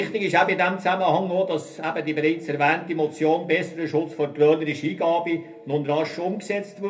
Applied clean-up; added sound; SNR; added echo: none; none; none; reverberation time 0.3 s.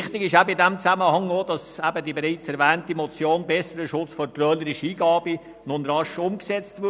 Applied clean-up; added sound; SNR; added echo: none; none; none; none.